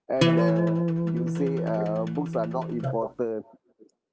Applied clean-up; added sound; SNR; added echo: none; Acoustic guitar; -4 dB; none.